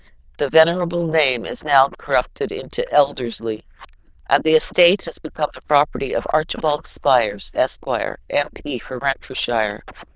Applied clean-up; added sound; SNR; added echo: neural diffusion model UNIVERSE++.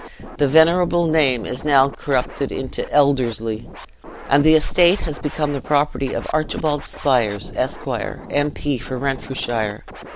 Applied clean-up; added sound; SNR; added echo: none; Scratching (performance technique); 17 dB; none.